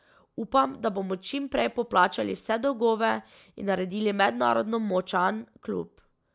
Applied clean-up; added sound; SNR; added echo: none; none; none; none.